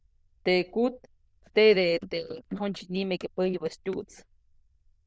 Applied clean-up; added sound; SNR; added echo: neural diffusion model UNIVERSE++.